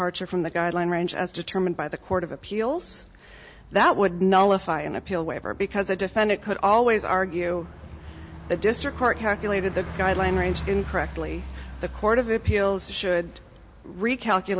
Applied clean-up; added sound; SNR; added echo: none; Bus; 14 dB; none.